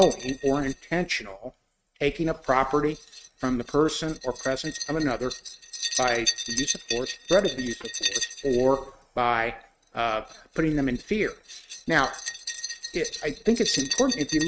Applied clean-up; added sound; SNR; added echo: neural mask model RNNoise.